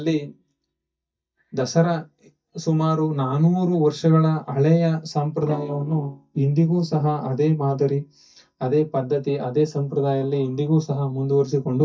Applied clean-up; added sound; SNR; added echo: neural mask model DeepFilterNet 3.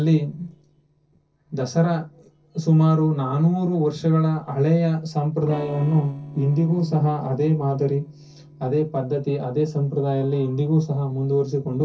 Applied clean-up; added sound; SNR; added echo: neural separator model SepFormer DNS4.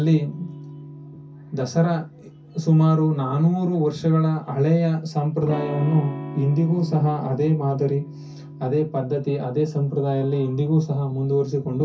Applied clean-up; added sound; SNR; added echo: none; Electric guitar / Strum; 14 dB; reverberation time 0.3 s.